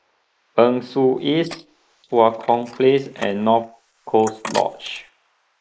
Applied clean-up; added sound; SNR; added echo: neural mask model Resemble Enhance denoiser.